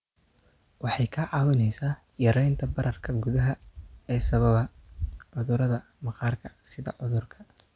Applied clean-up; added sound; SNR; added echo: none; none; none; none.